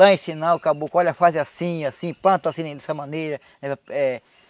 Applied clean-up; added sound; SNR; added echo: none; none; none; none.